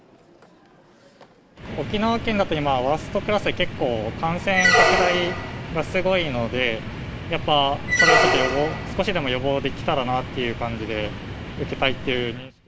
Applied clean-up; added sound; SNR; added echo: none; Squeak; -2 dB; none.